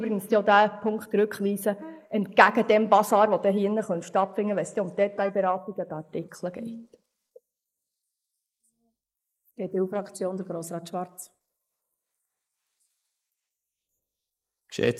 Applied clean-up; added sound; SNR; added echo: neural mask model Resemble Enhance denoiser.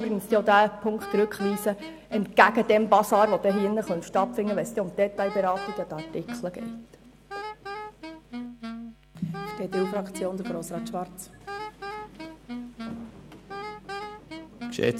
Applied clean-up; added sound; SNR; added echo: none; Wind instrument, woodwind instrument; 11 dB; none.